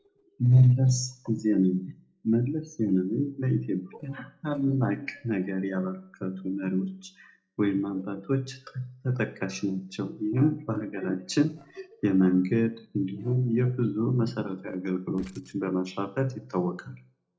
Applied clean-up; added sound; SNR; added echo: neural separator model SepFormer DNS4.